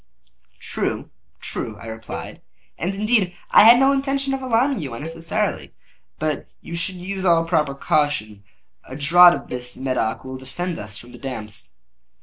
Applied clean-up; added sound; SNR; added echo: none; Cowbell; 18 dB; none.